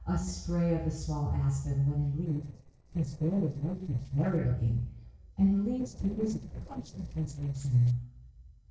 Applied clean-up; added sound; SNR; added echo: neural separator model SepFormer DNS4.